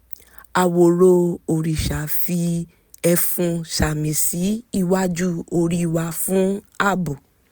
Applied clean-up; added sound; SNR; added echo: none; none; none; none.